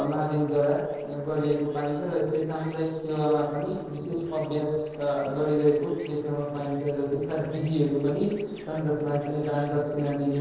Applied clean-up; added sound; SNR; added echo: neural separator model SepFormer DNS4.